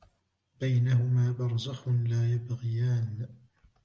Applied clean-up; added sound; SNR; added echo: none; none; none; none.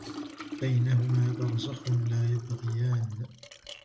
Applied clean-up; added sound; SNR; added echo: none; Liquid; 13 dB; none.